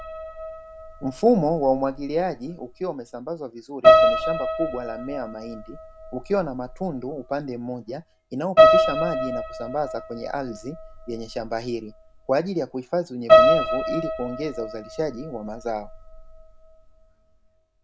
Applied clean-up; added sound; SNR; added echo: none; Piano; -4 dB; none.